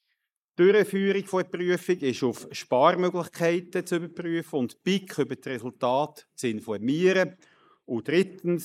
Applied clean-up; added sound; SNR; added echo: neural mask model Resemble Enhance denoiser.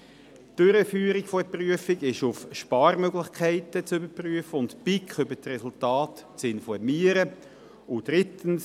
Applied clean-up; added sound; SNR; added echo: none; none; none; none.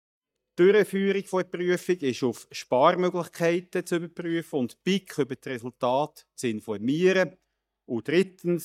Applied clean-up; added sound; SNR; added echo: neural mask model DeepFilterNet 3.